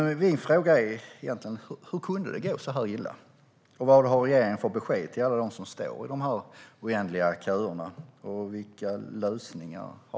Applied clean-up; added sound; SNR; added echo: none; none; none; none.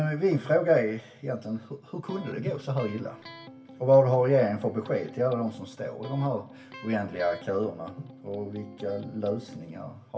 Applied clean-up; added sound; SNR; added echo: none; Electric guitar; 18 dB; reverberation time 0.2 s.